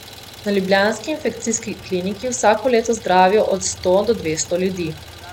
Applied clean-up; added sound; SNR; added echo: none; Idling; 18 dB; none.